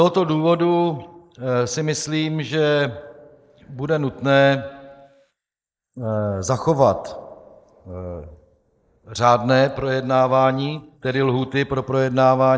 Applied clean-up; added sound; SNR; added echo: neural mask model Resemble Enhance denoiser.